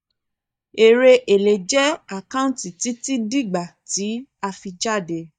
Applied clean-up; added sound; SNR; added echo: neural mask model DeepFilterNet 3.